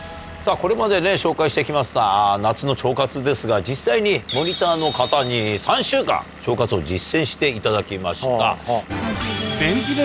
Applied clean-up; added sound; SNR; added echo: none; Engine / Vehicle; 19 dB; none.